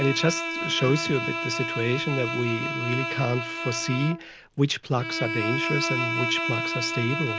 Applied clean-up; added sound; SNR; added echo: none; Bowed string instrument; 3 dB; none.